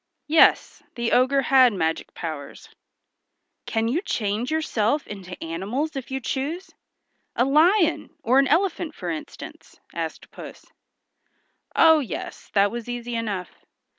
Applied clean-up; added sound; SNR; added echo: none; none; none; none.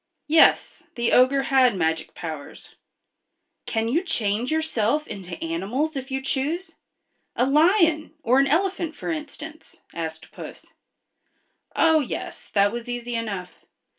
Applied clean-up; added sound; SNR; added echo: none; none; none; reverberation time 0.2 s.